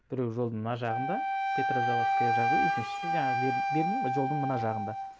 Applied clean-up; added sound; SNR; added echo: none; Wind instrument, woodwind instrument; -4 dB; none.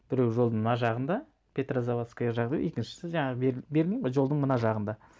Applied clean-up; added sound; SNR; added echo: none; none; none; none.